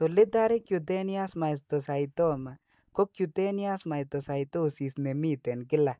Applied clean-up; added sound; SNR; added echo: neural mask model DeepFilterNet 3.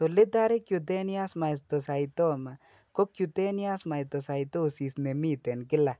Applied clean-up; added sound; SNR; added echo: none; none; none; none.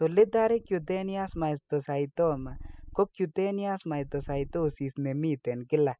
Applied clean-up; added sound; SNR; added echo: classical method spectral subtraction.